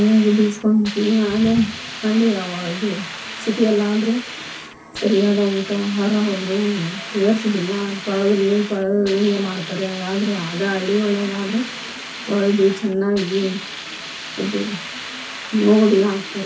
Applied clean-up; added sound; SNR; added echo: none; Hiss; 12 dB; reverberation time 0.3 s.